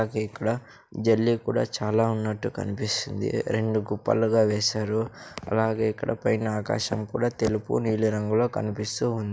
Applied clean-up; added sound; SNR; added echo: none; none; none; none.